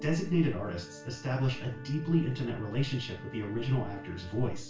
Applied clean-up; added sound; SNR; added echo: none; Wind instrument, woodwind instrument; 19 dB; reverberation time 0.3 s.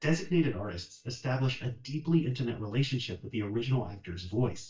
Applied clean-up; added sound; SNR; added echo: neural mask model DeepFilterNet 3.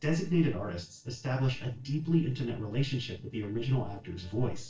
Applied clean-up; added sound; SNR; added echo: neural separator model SepFormer DNS4.